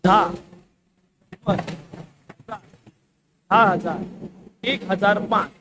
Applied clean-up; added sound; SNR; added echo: neural mask model RNNoise.